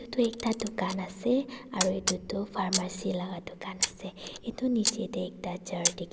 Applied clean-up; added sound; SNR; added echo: none; Camera; 5 dB; none.